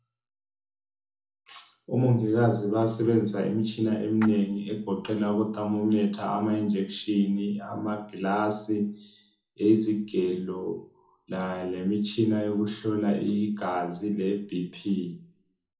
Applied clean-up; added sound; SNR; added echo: none; Splash, splatter; 18 dB; reverberation time 0.6 s.